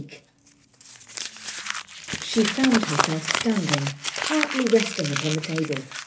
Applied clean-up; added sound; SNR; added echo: none; Crumpling, crinkling; 3 dB; reverberation time 0.3 s.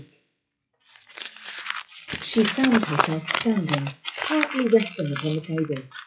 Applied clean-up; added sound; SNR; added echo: classical method WPE with log-MMSE.